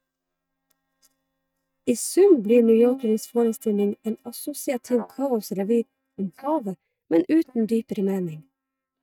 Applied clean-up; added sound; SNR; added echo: neural mask model DeepFilterNet 3.